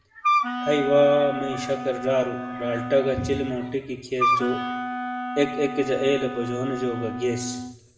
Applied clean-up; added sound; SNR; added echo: none; Wind instrument, woodwind instrument; 4 dB; reverberation time 0.8 s.